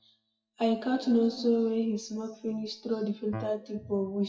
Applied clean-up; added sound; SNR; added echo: classical method WPE with log-MMSE.